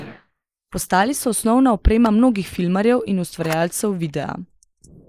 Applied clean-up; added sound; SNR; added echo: neural mask model Resemble Enhance denoiser.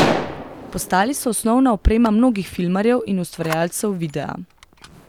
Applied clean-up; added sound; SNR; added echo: none; Gunshot, gunfire; 9 dB; none.